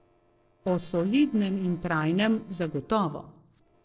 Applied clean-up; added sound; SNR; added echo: neural separator model SepFormer DNS4.